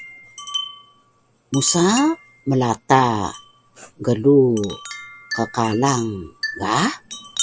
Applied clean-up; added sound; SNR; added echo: none; Wind chime; 13 dB; none.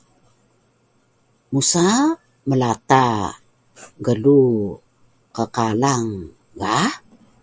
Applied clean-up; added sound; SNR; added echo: none; none; none; none.